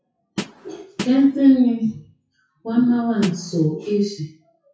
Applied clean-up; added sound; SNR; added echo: classical method WPE with log-MMSE.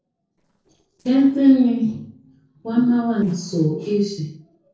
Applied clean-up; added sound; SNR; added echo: neural separator model SepFormer DNS4.